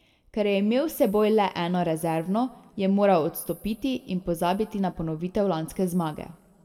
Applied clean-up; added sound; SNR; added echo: none; none; none; reverberation time 1.5 s.